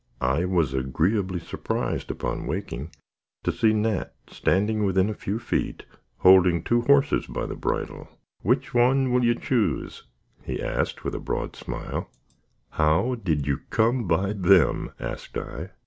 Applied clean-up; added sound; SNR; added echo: none; none; none; none.